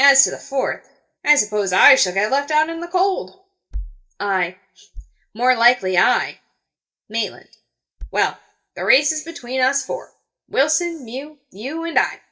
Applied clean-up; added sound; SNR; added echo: neural mask model DeepFilterNet 3.